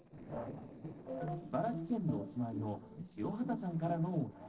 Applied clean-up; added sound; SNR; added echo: neural separator model SepFormer DNS4.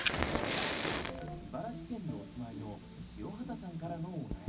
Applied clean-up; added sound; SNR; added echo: none; Fire; -3 dB; reverberation time 0.4 s.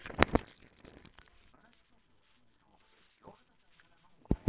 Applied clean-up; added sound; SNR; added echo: neural separator model SepFormer WHAMR!.